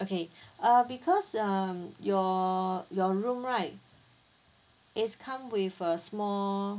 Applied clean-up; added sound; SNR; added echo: none; none; none; none.